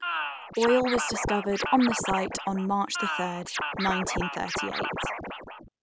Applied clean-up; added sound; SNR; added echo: none; Scratching (performance technique); 3 dB; none.